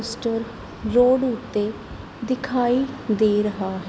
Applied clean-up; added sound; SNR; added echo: none; none; none; none.